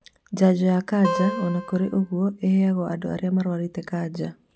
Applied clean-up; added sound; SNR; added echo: none; Acoustic guitar; 7 dB; none.